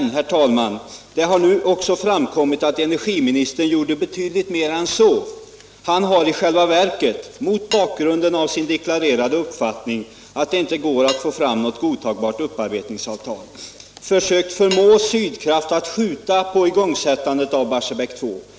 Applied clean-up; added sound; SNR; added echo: none; Cutlery, silverware / Dishes, pots, and pans; 19 dB; none.